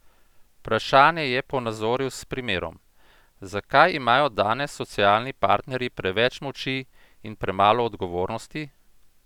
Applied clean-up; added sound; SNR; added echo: none; none; none; none.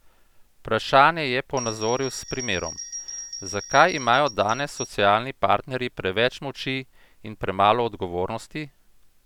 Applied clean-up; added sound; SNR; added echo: none; Bell; 13 dB; none.